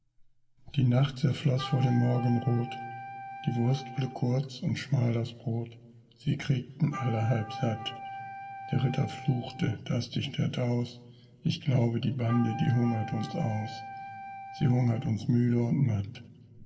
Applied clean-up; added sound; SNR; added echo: none; Wind instrument, woodwind instrument; 12 dB; reverberation time 1.8 s.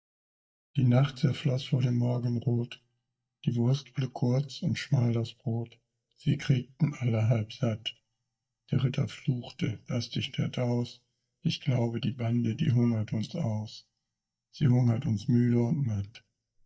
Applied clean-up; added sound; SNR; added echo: neural mask model DeepFilterNet 3.